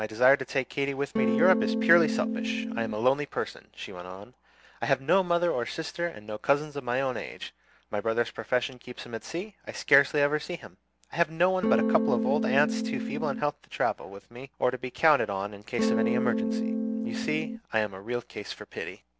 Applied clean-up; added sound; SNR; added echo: none; Electric guitar / Strum; -1 dB; none.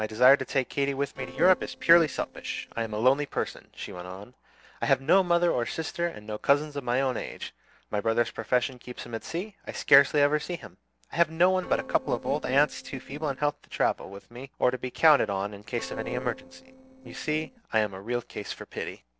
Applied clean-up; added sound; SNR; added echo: neural separator model SepFormer DNS4.